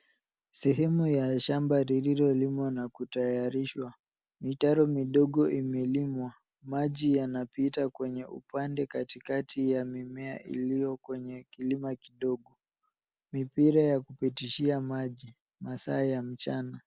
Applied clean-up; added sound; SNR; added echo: none; none; none; none.